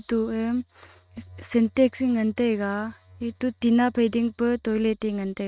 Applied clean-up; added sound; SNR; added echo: neural mask model RNNoise.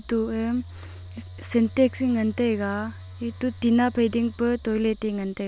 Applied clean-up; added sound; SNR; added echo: none; Telephone; 16 dB; none.